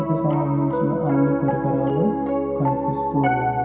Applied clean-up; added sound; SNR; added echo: none; Piano; -1 dB; reverberation time 0.5 s.